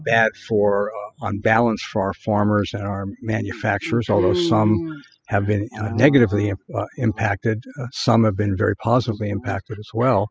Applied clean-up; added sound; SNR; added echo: classical method spectral subtraction.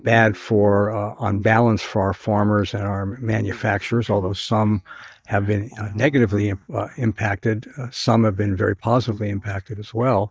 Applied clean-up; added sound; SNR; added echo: neural mask model DeepFilterNet 3.